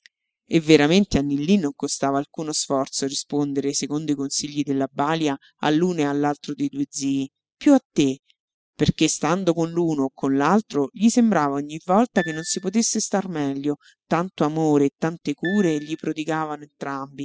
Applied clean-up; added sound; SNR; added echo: classical method spectral subtraction.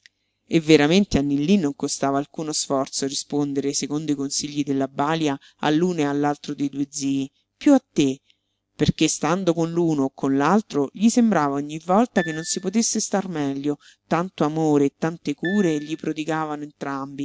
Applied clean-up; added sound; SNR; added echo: none; Piano; 16 dB; none.